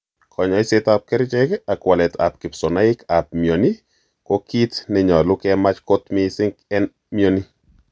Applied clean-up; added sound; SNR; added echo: none; none; none; none.